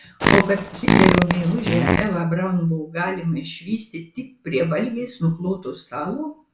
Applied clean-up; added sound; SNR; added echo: none; Fart; -4 dB; reverberation time 0.2 s.